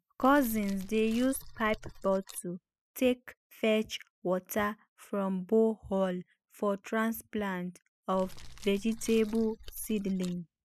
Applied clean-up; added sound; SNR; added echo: classical method spectral subtraction.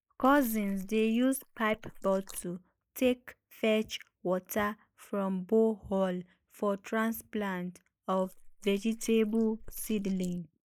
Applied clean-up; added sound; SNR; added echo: neural mask model Resemble Enhance denoiser.